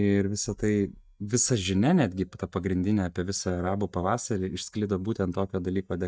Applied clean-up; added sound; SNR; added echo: neural mask model DeepFilterNet 3.